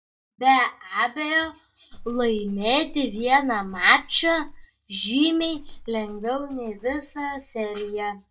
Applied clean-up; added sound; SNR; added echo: neural mask model DeepFilterNet 3.